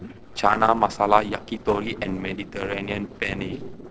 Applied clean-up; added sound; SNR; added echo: neural separator model SepFormer DNS4.